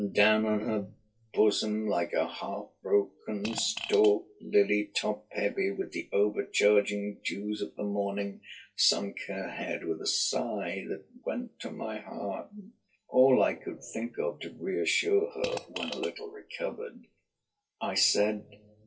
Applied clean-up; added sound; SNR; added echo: classical method WPE with log-MMSE.